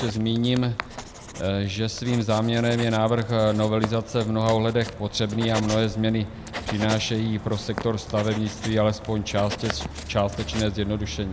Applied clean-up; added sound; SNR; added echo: none; Writing; 11 dB; none.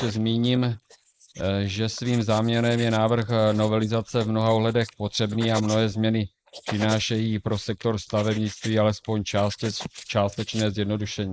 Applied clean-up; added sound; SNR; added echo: neural mask model Resemble Enhance denoiser.